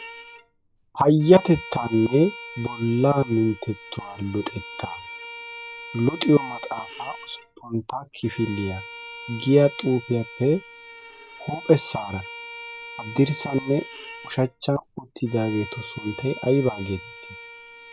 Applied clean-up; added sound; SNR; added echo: none; Bowed string instrument; 15 dB; none.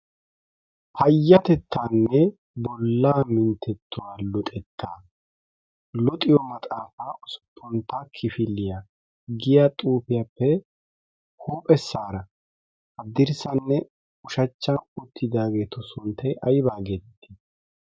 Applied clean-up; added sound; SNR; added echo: none; none; none; none.